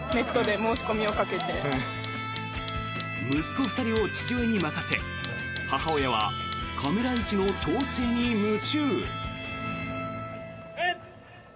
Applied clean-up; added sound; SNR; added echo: none; Fire; 8 dB; none.